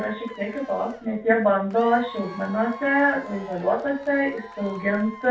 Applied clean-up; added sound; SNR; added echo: none; Applause / Crowd / Cheering; 18 dB; reverberation time 0.3 s.